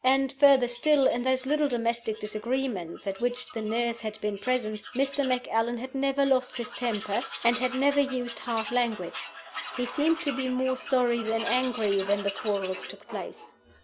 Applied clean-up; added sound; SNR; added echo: none; Tools; 14 dB; none.